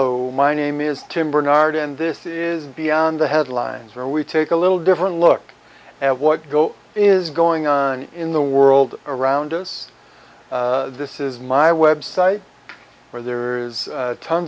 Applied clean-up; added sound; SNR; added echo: none; none; none; none.